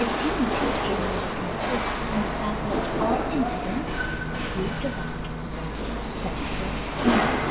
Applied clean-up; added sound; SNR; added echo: none; Rattle / Chatter / Hiss / Engine / Mechanisms; -4 dB; reverberation time 0.3 s.